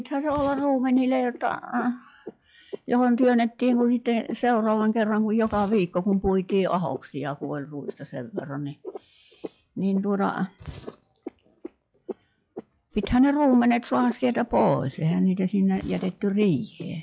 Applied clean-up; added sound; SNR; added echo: classical method log-MMSE.